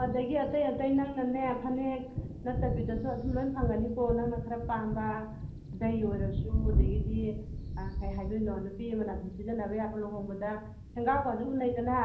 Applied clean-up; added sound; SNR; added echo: none; Thunder; 3 dB; reverberation time 0.6 s.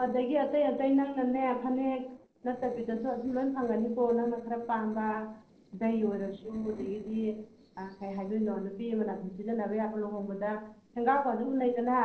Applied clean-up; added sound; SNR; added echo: neural separator model SepFormer DNS4.